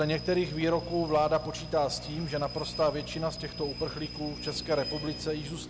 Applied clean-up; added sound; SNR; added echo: none; Rain / Train + Drill; 10 dB; none.